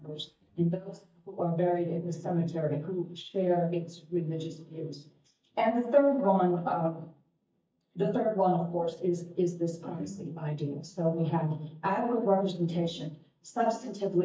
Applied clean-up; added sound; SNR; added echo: neural mask model DeepFilterNet 3.